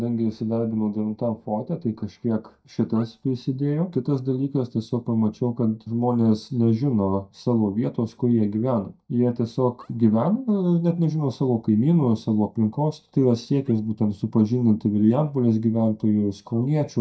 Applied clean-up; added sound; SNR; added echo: neural mask model DeepFilterNet 3.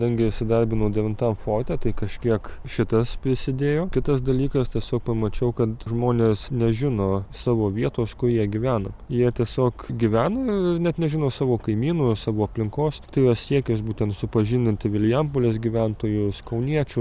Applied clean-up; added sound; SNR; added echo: none; none; none; none.